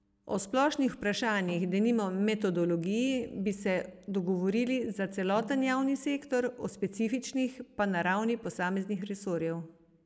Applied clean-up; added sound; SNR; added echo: none; Snare drum; 19 dB; none.